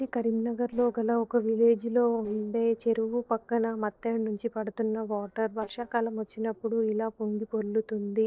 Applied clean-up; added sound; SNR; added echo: neural separator model SepFormer DNS4.